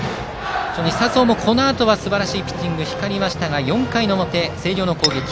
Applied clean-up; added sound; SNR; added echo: none; none; none; none.